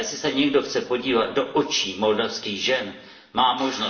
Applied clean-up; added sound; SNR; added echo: none; none; none; reverberation time 0.7 s.